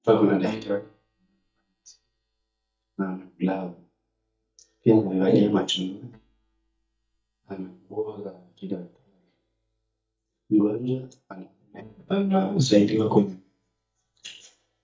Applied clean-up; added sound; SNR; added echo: neural mask model DeepFilterNet 3.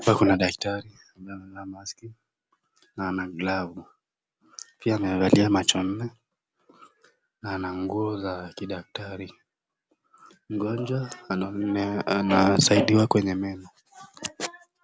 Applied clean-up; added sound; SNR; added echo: none; none; none; none.